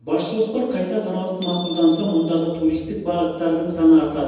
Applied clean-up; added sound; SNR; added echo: none; Bicycle bell; 18 dB; reverberation time 1.1 s.